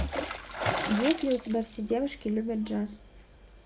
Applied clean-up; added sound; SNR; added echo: none; Water / Splash, splatter; 6 dB; none.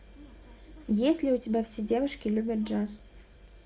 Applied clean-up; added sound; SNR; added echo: none; none; none; none.